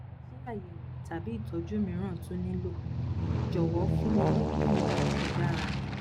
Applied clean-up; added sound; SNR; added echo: none; Aircraft; -4 dB; none.